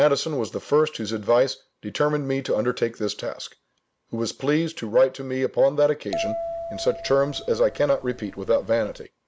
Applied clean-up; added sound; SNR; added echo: none; Bell; 10 dB; none.